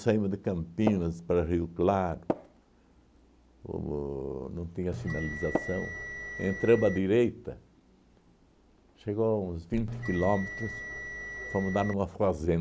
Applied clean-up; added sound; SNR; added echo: none; Tap + Bell; 7 dB; none.